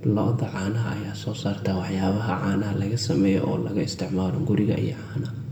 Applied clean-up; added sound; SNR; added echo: none; none; none; reverberation time 0.9 s.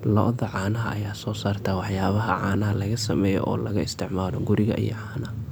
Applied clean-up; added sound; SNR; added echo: none; none; none; none.